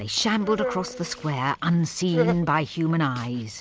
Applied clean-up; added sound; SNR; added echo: none; none; none; none.